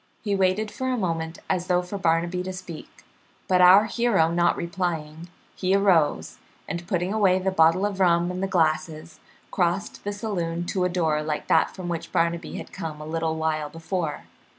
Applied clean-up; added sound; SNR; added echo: none; none; none; none.